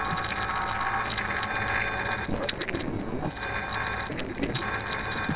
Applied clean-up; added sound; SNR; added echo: neural separator model SepFormer DNS4.